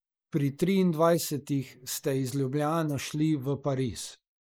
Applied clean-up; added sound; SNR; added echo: neural mask model Resemble Enhance denoiser.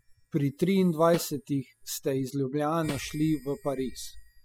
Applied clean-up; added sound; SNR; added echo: classical method spectral subtraction.